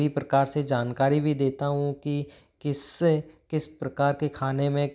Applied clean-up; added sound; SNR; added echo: none; none; none; none.